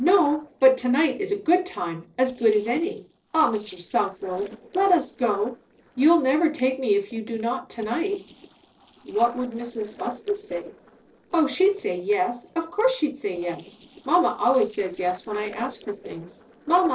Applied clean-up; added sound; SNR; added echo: neural separator model SepFormer DNS4.